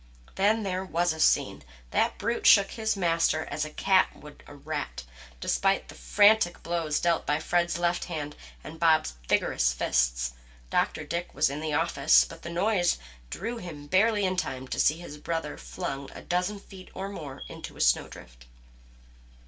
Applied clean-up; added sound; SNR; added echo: none; none; none; reverberation time 0.2 s.